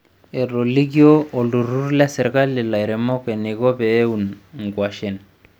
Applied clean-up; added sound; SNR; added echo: none; none; none; none.